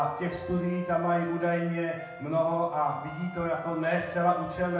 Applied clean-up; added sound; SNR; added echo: none; Wind instrument, woodwind instrument; 14 dB; reverberation time 0.8 s.